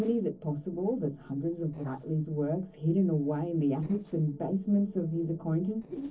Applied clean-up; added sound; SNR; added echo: neural separator model SepFormer DNS4.